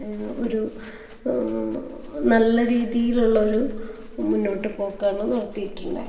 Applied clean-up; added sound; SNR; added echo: none; Livestock, farm animals, working animals; 12 dB; reverberation time 1.9 s.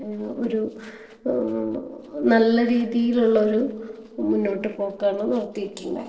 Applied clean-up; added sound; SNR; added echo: neural separator model SepFormer DNS4.